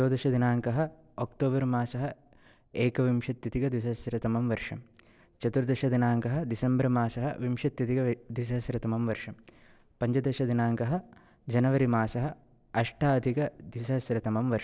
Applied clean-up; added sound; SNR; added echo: none; none; none; none.